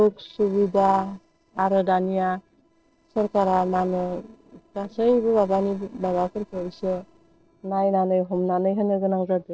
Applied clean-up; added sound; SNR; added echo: neural separator model SepFormer DNS4.